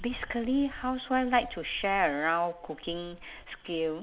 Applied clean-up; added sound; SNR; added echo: none; Dog; 17 dB; none.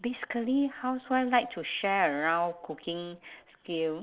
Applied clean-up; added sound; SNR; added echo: neural separator model SepFormer DNS4.